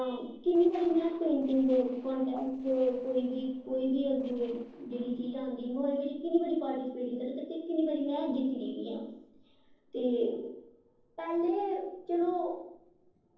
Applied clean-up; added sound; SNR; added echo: neural separator model SepFormer DNS4.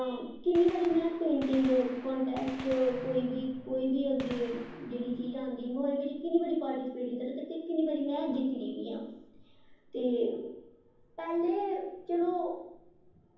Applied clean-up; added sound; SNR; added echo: none; Gunshot, gunfire; 19 dB; reverberation time 0.9 s.